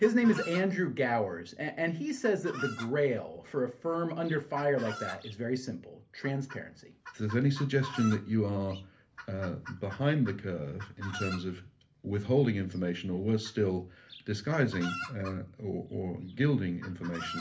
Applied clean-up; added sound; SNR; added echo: none; Chicken, rooster; 15 dB; reverberation time 0.3 s.